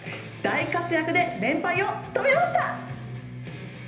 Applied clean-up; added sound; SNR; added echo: none; none; none; reverberation time 0.8 s.